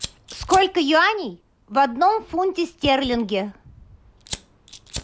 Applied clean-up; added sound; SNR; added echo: none; Fire; 17 dB; none.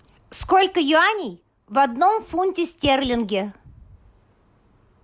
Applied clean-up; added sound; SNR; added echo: none; none; none; none.